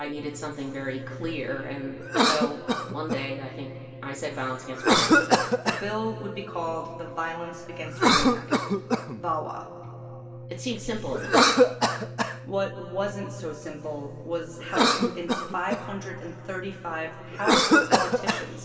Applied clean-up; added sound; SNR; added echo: none; Cough; -5 dB; reverberation time 2.4 s.